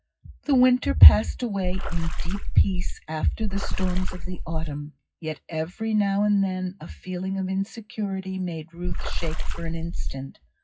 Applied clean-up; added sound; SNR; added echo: classical method WPE with log-MMSE.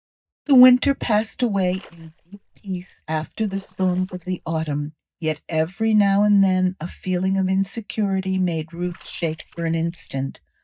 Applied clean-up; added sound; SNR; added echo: neural mask model DeepFilterNet 3.